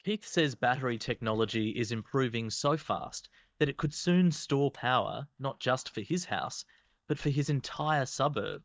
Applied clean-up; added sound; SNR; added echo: neural mask model DeepFilterNet 3.